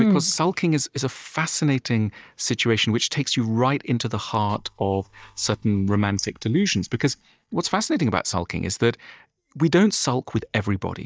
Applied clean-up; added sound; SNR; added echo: neural mask model DeepFilterNet 3.